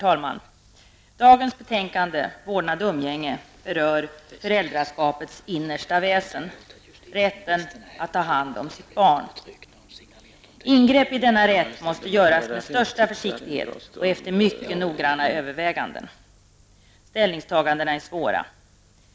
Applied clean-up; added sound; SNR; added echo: none; none; none; none.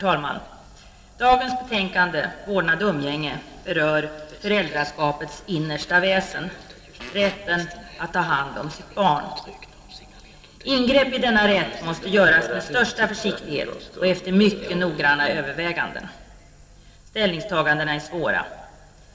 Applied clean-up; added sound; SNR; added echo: none; Fart; 14 dB; reverberation time 2.4 s.